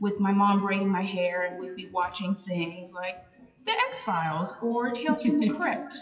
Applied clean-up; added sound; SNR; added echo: classical method WPE with log-MMSE.